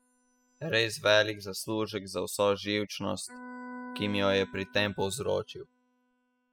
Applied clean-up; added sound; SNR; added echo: classical method spectral subtraction.